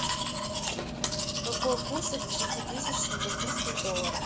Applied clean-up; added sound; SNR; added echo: none; Domestic sounds, home sounds; -5 dB; none.